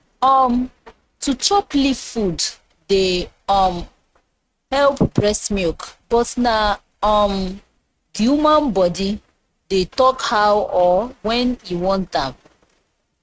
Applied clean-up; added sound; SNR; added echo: neural mask model RNNoise.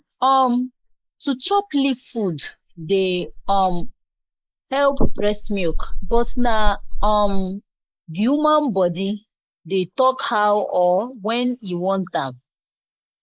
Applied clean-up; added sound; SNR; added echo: neural mask model Resemble Enhance denoiser.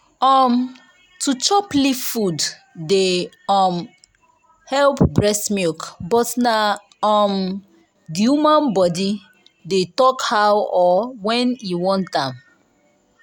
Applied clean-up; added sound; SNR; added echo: none; none; none; none.